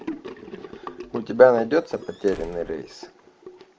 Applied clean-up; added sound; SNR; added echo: none; Squeak / Slam / Wood + Sink (filling or washing) / Gurgling; 15 dB; none.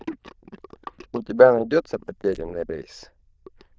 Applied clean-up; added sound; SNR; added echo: neural diffusion model UNIVERSE++.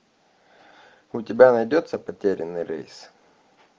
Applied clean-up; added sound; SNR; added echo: none; none; none; none.